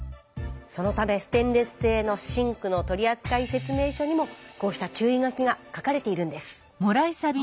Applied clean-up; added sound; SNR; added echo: none; none; none; none.